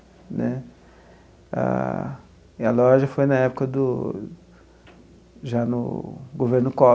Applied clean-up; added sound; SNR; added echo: none; none; none; none.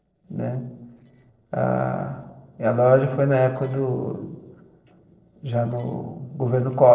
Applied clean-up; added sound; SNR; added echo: neural separator model SepFormer DNS4.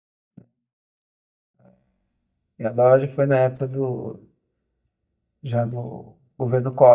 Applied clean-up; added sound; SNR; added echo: neural mask model DeepFilterNet 3.